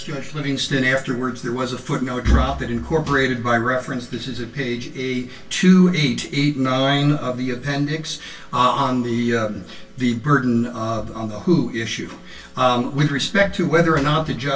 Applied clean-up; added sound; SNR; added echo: none; Microwave oven; 18 dB; reverberation time 0.1 s.